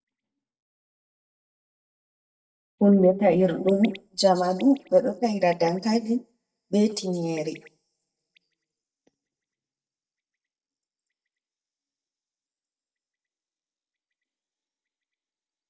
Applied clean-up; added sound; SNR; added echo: neural mask model DeepFilterNet 3.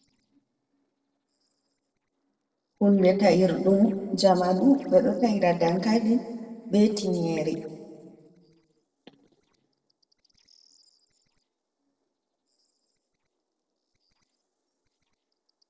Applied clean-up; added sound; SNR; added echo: neural separator model SepFormer DNS4.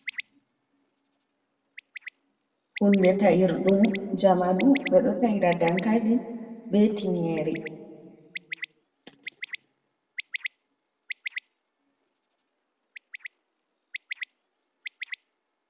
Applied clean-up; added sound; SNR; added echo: none; Bird; 15 dB; reverberation time 1.6 s.